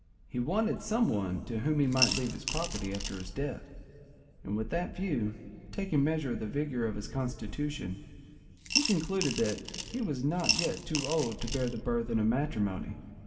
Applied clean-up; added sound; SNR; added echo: none; Coin (dropping) / Glass; 3 dB; reverberation time 2.3 s.